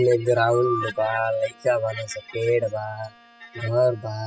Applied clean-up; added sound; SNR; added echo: classical method spectral subtraction.